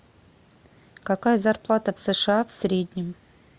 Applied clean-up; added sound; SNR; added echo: none; none; none; none.